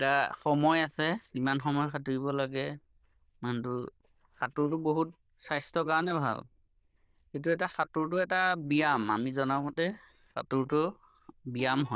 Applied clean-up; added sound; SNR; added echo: neural diffusion model UNIVERSE++.